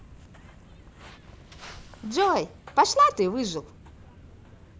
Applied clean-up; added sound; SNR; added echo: none; Walk, footsteps; 19 dB; none.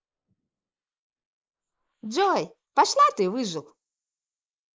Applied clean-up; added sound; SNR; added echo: neural mask model Resemble Enhance denoiser.